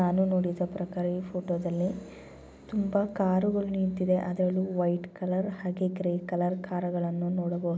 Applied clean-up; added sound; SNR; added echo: none; none; none; none.